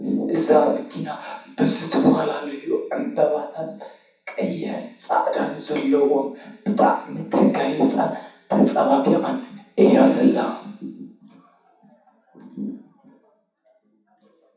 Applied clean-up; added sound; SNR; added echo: none; none; none; reverberation time 0.7 s.